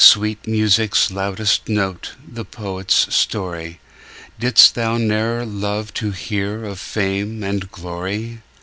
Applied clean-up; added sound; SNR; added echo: none; none; none; none.